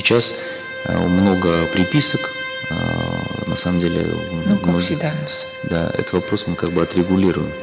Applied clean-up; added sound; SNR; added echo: none; Bowed string instrument; 10 dB; none.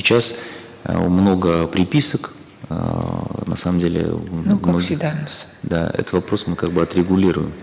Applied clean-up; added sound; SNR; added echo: none; none; none; none.